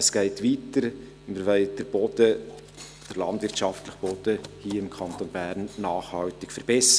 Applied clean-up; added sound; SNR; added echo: none; none; none; none.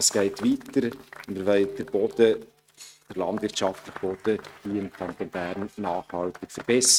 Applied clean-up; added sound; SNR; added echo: neural mask model RNNoise.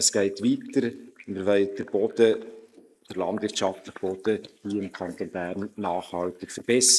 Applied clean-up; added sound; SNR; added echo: neural mask model Resemble Enhance denoiser.